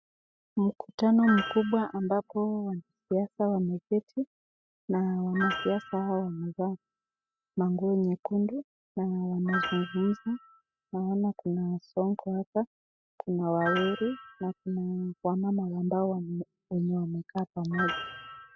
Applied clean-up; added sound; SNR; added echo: classical method spectral subtraction.